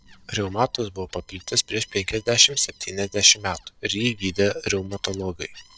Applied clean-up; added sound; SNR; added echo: neural separator model SepFormer DNS4.